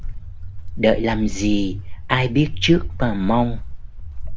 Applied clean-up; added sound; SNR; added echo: none; Walk, footsteps; 4 dB; none.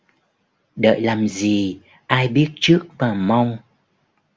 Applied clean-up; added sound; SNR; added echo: none; none; none; none.